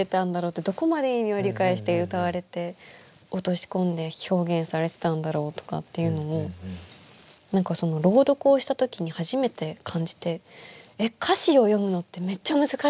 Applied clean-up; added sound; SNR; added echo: none; none; none; none.